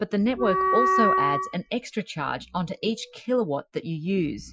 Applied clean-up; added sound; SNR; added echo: classical method Wiener filter.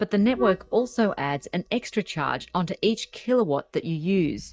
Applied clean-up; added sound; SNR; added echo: neural mask model DeepFilterNet 3.